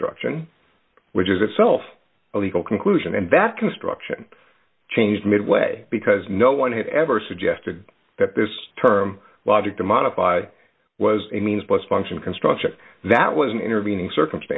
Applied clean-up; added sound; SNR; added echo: none; none; none; none.